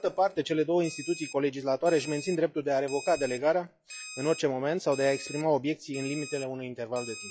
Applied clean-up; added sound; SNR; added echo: classical method log-MMSE.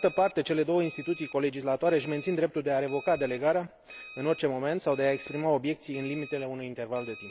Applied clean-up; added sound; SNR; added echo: none; Alarm; 16 dB; none.